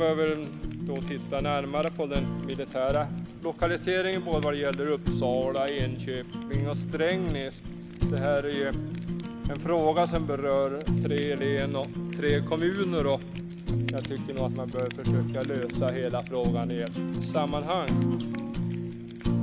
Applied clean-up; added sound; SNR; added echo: none; Fire; 1 dB; none.